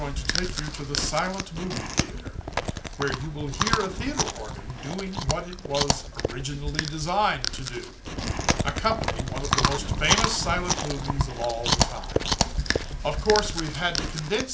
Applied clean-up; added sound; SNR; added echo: none; Chewing, mastication; -2 dB; none.